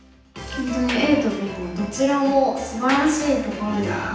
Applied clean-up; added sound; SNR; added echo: none; Sliding door; 15 dB; reverberation time 0.9 s.